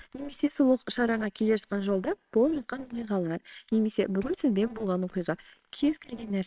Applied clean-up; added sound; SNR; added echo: neural separator model SepFormer WHAMR!.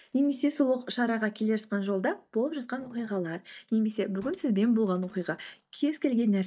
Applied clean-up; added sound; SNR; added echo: neural mask model DeepFilterNet 3.